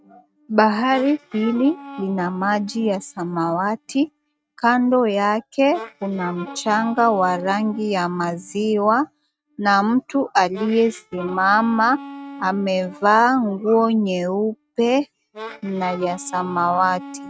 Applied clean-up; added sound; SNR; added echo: neural mask model RNNoise.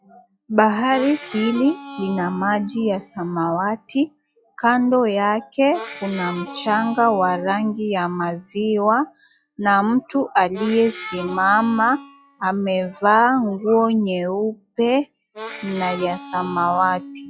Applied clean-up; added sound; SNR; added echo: classical method log-MMSE.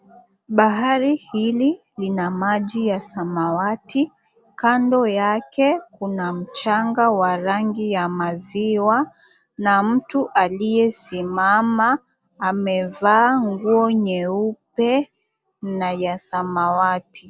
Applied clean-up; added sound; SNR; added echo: none; none; none; none.